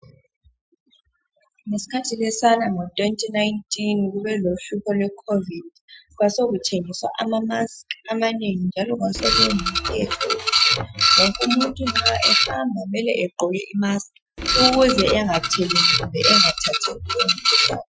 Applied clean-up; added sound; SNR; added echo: classical method Wiener filter.